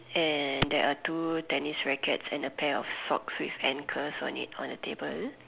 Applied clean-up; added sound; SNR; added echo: none; Clapping; 0 dB; none.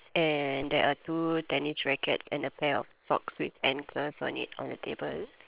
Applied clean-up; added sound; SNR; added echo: neural separator model SepFormer WHAM!.